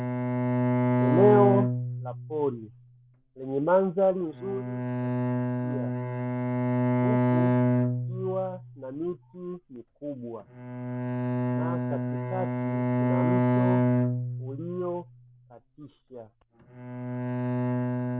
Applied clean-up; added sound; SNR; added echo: none; Bowed string instrument; -4 dB; none.